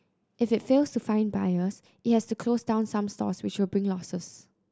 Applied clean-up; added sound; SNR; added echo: none; none; none; none.